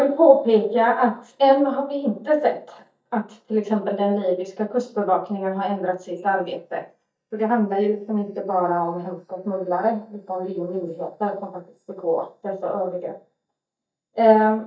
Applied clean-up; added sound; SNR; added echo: neural mask model DeepFilterNet 3.